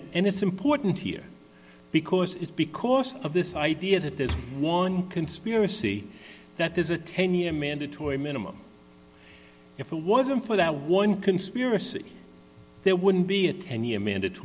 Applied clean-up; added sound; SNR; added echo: none; none; none; none.